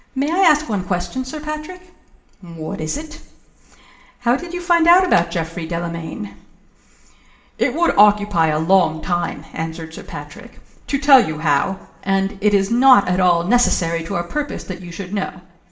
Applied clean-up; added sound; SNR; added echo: none; Clapping; 18 dB; reverberation time 0.7 s.